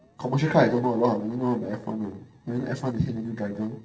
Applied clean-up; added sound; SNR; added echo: neural separator model SepFormer DNS4.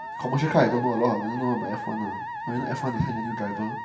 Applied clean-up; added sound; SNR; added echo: none; Musical instrument; 7 dB; reverberation time 0.9 s.